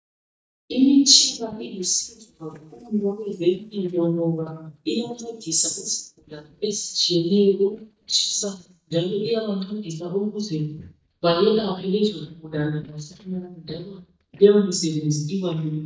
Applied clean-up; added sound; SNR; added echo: neural mask model DeepFilterNet 3.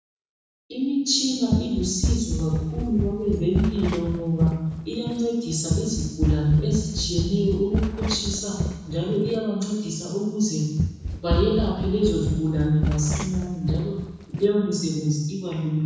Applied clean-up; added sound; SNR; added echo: none; Run; 3 dB; reverberation time 1.1 s.